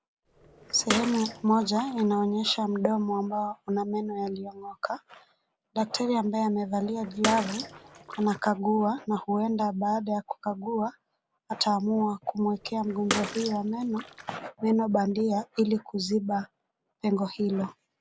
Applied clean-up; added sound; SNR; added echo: none; Bathtub (filling or washing) / Water / Splash, splatter; 8 dB; none.